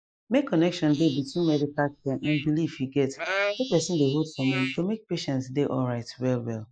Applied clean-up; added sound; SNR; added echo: neural mask model Resemble Enhance denoiser.